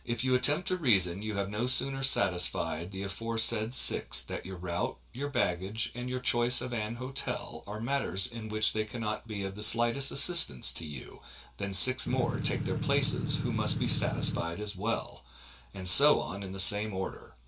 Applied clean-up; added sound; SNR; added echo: none; Engine / Truck / Car; 4 dB; reverberation time 0.2 s.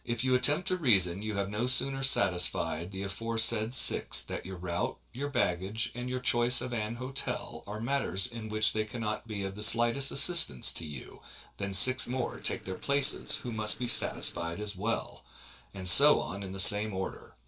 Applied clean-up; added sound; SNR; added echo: neural separator model SepFormer DNS4.